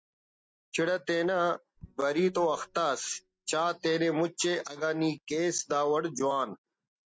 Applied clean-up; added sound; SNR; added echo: neural mask model DeepFilterNet 3.